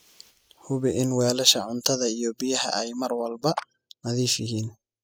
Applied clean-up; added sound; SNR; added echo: classical method spectral subtraction.